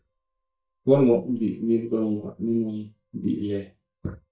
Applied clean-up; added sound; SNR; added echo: neural mask model DeepFilterNet 3.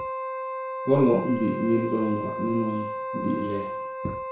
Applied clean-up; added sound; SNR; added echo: none; Wind instrument, woodwind instrument; 5 dB; reverberation time 0.3 s.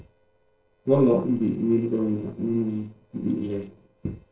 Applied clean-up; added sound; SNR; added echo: neural separator model SepFormer DNS4.